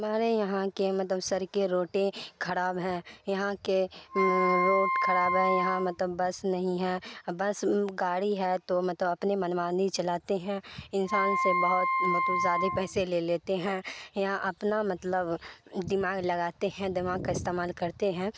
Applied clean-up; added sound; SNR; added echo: none; Wind instrument, woodwind instrument; 0 dB; none.